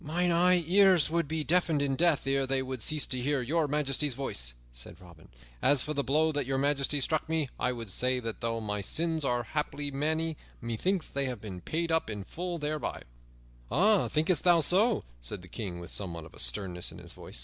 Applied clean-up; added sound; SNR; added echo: none; none; none; none.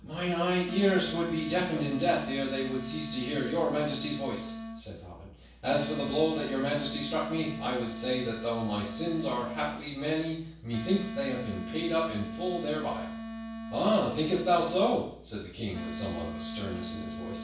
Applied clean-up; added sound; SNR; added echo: none; Wind instrument, woodwind instrument; 9 dB; reverberation time 0.7 s.